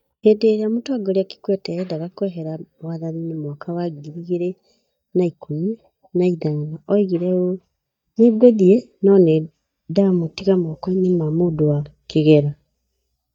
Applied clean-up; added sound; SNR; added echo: neural mask model DeepFilterNet 3.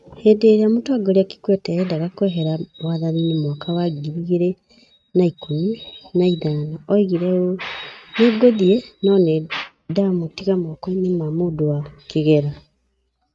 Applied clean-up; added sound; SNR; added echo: neural mask model RNNoise.